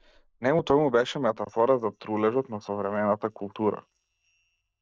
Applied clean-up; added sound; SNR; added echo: neural separator model SepFormer DNS4.